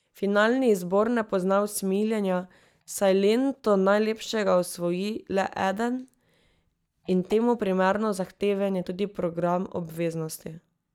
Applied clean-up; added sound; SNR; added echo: neural mask model DeepFilterNet 3.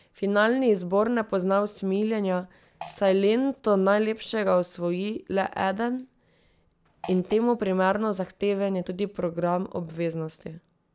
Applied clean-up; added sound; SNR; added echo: none; Fart; 19 dB; none.